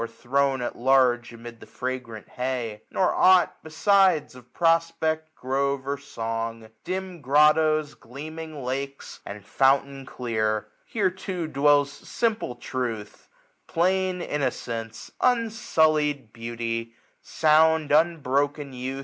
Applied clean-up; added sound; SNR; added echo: none; none; none; none.